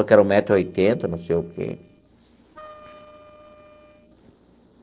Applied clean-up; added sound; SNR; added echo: neural separator model SepFormer DNS4.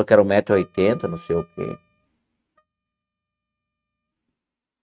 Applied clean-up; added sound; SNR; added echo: neural mask model RNNoise.